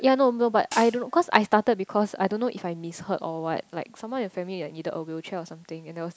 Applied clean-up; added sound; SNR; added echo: none; Hi-hat; 16 dB; none.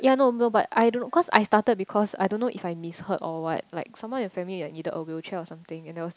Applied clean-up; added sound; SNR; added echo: none; none; none; none.